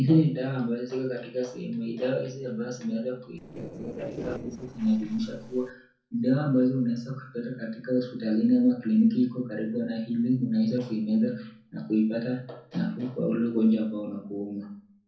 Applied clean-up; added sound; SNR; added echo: neural separator model SepFormer DNS4.